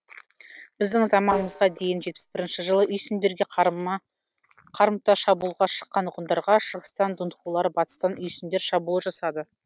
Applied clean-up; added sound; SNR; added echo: neural separator model SepFormer DNS4.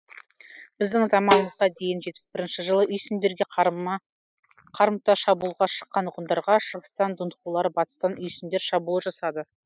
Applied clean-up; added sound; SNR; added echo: classical method spectral subtraction.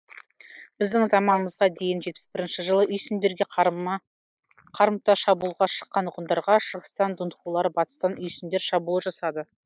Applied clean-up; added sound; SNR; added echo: neural mask model Resemble Enhance denoiser.